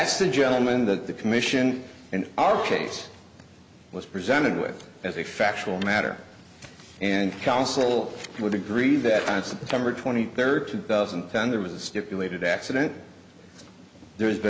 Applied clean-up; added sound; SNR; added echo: none; none; none; none.